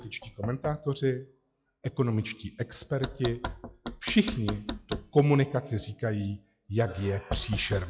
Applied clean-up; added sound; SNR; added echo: classical method log-MMSE.